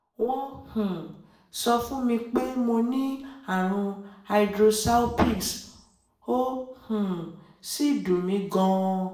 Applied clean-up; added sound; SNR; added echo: none; none; none; reverberation time 0.6 s.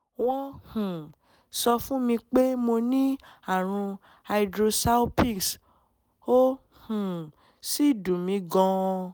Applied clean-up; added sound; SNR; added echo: none; none; none; none.